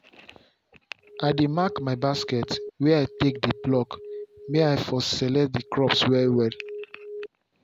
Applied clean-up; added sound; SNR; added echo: none; Alarm; 13 dB; none.